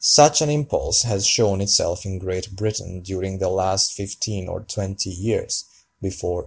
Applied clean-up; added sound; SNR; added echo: none; none; none; none.